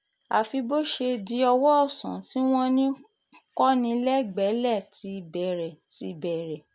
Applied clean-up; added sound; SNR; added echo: none; none; none; none.